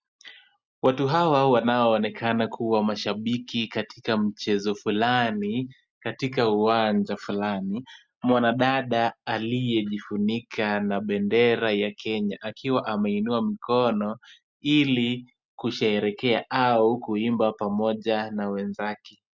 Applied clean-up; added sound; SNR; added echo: none; none; none; none.